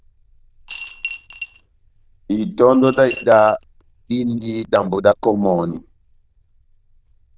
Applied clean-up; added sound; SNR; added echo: neural diffusion model UNIVERSE++.